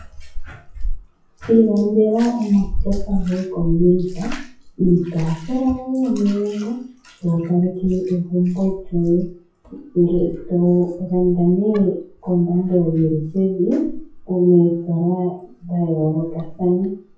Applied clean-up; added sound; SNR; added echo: classical method WPE with log-MMSE.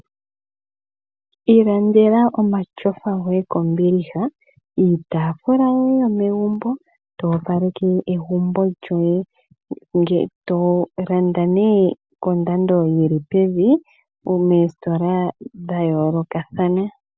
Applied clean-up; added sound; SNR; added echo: none; none; none; none.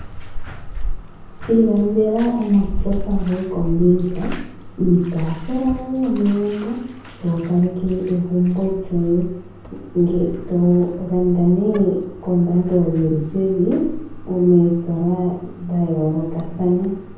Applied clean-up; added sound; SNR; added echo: none; Bathtub (filling or washing); 9 dB; reverberation time 0.9 s.